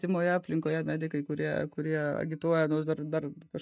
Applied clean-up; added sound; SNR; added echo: neural mask model DeepFilterNet 3.